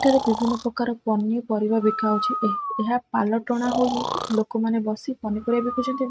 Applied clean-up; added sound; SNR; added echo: neural mask model RNNoise.